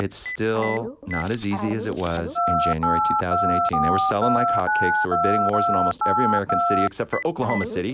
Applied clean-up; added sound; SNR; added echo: none; Telephone; -2 dB; none.